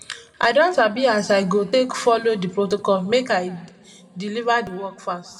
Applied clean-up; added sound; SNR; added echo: none; none; none; reverberation time 0.9 s.